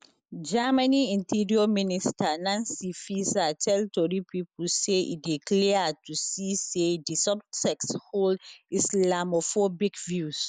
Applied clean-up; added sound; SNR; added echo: none; none; none; none.